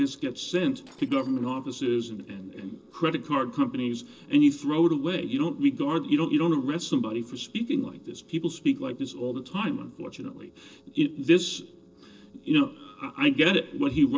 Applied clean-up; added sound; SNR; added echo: neural separator model SepFormer DNS4.